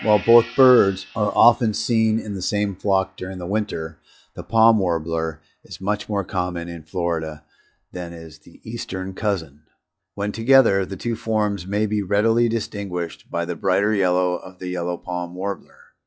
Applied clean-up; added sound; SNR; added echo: classical method log-MMSE.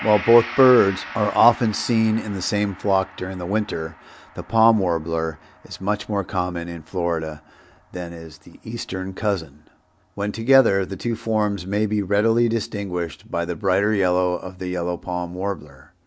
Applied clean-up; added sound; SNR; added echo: none; Gong; 20 dB; none.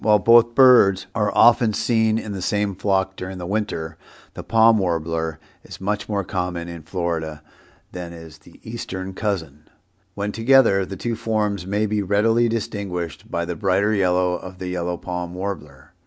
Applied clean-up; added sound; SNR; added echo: none; none; none; none.